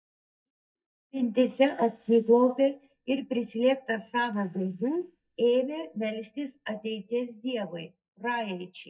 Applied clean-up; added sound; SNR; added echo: neural mask model DeepFilterNet 3.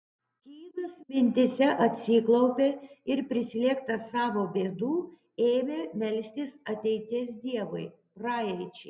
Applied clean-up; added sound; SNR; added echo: none; none; none; none.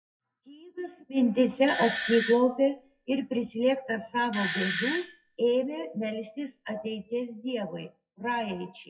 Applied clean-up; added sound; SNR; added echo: classical method WPE with log-MMSE.